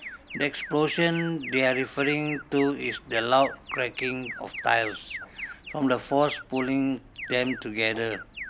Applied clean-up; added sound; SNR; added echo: none; Alarm; 13 dB; none.